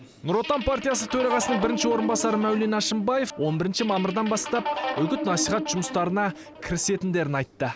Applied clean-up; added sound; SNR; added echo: none; Guitar; 7 dB; none.